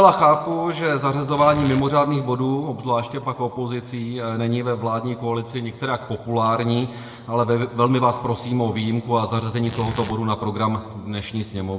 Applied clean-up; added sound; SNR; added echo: none; Tearing; 17 dB; reverberation time 1.4 s.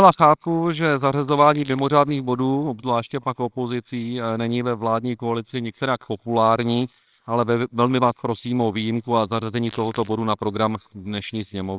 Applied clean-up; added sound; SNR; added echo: neural separator model SepFormer WHAMR!.